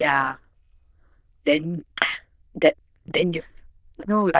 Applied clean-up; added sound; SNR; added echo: neural diffusion model UNIVERSE++.